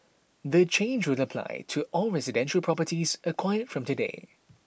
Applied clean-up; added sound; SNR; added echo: none; none; none; none.